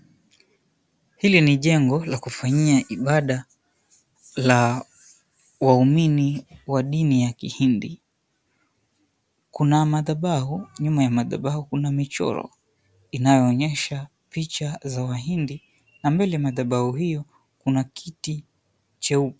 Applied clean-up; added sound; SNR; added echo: none; none; none; none.